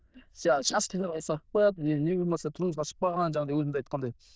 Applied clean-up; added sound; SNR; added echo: neural diffusion model UNIVERSE++.